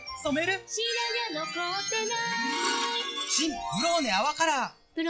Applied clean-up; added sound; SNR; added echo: classical method log-MMSE.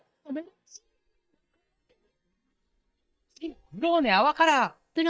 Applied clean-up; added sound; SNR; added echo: neural mask model DeepFilterNet 3.